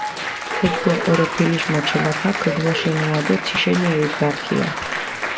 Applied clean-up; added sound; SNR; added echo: none; Applause; 4 dB; reverberation time 1.3 s.